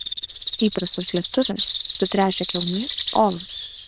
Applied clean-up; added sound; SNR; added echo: neural diffusion model UNIVERSE++.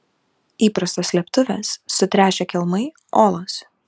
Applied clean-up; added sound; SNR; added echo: none; none; none; none.